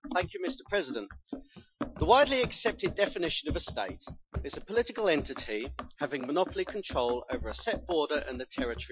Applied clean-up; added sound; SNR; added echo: classical method Wiener filter.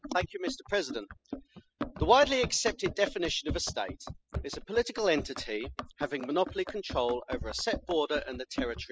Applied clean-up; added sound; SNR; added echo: classical method spectral subtraction.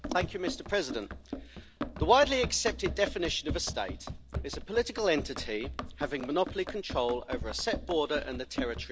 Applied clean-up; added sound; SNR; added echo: none; Run; 7 dB; none.